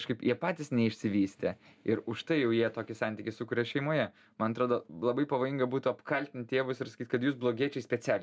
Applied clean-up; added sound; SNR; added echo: none; none; none; none.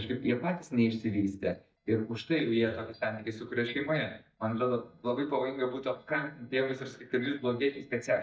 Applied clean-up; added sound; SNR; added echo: neural mask model DeepFilterNet 3.